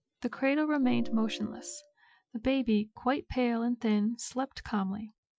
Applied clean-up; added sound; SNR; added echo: classical method Wiener filter.